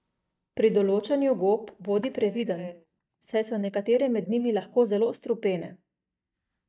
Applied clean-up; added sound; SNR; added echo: neural mask model DeepFilterNet 3.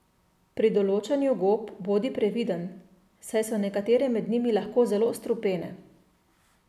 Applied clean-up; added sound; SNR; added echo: none; none; none; none.